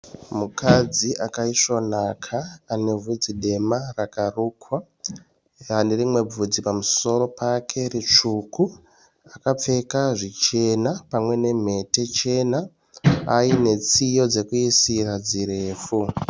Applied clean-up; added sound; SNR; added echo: none; none; none; none.